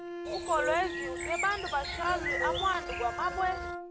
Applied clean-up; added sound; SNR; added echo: none; Bird + Bowed string instrument; 3 dB; none.